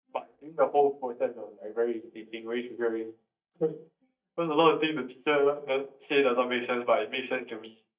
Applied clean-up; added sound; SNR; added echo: neural mask model DeepFilterNet 3.